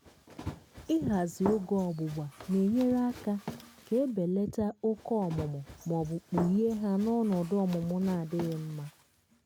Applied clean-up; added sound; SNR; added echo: none; Run; 14 dB; none.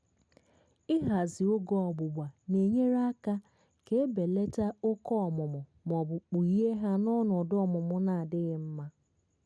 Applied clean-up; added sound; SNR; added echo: none; none; none; none.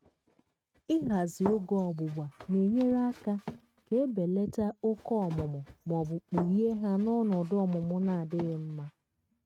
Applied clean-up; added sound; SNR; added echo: neural mask model RNNoise.